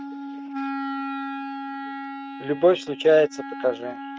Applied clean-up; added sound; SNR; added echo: neural mask model RNNoise.